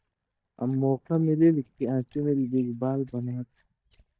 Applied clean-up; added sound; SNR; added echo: neural mask model DeepFilterNet 3.